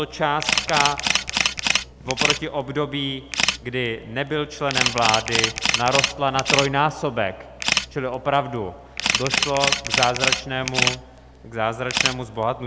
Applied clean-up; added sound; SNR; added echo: none; Camera; 0 dB; none.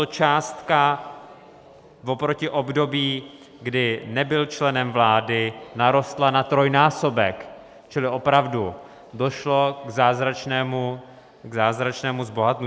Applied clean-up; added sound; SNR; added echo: none; none; none; none.